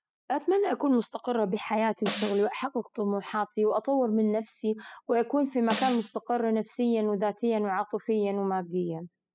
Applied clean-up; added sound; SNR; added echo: classical method spectral subtraction.